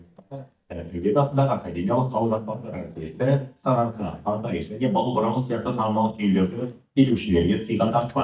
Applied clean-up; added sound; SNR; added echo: neural mask model DeepFilterNet 3.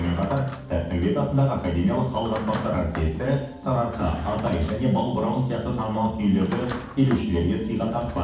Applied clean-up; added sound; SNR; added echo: none; Drawer open or close; 16 dB; reverberation time 1.2 s.